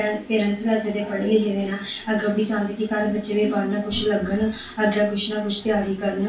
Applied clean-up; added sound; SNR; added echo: none; none; none; reverberation time 0.3 s.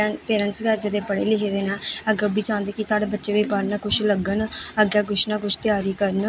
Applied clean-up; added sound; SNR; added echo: none; none; none; none.